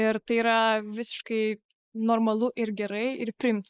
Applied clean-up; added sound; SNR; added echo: neural mask model Resemble Enhance denoiser.